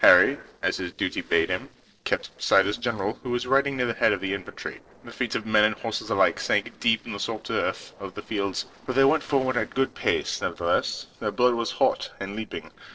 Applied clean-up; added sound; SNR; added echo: neural separator model SepFormer DNS4.